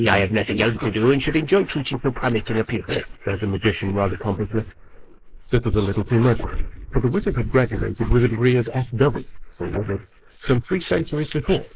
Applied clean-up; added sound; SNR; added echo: neural mask model Resemble Enhance denoiser.